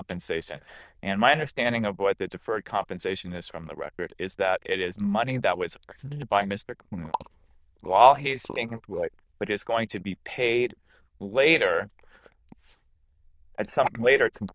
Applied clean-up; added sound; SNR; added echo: neural diffusion model UNIVERSE++.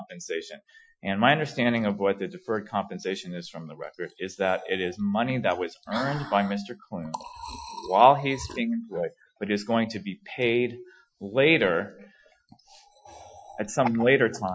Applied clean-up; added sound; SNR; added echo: classical method Wiener filter.